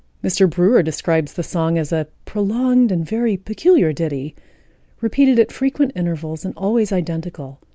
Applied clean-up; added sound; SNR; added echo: none; none; none; none.